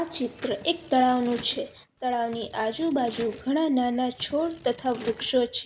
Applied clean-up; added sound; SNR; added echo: none; Scissors; 19 dB; none.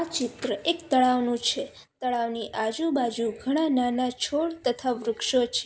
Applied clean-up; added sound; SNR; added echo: none; none; none; none.